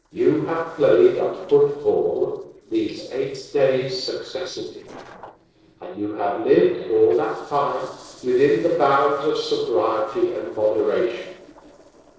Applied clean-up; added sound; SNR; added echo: neural separator model SepFormer DNS4.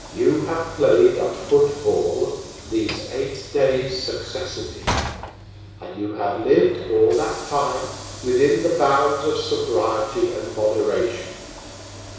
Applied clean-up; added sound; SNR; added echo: none; Sliding door / Train; 13 dB; reverberation time 1.1 s.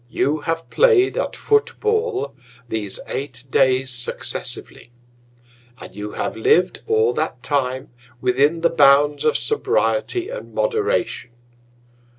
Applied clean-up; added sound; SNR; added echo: none; none; none; none.